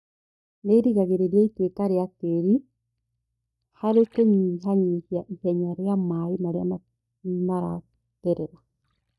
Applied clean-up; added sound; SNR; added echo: neural mask model DeepFilterNet 3.